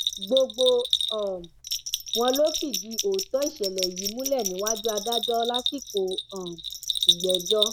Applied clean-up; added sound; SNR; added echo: none; Bell; 2 dB; none.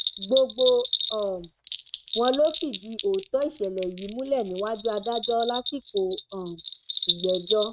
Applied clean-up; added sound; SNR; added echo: neural mask model RNNoise.